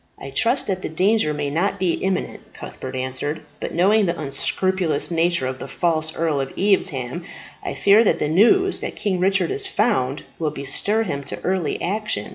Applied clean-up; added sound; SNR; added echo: none; none; none; none.